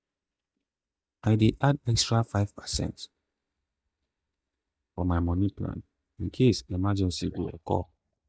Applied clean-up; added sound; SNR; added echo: neural mask model DeepFilterNet 3.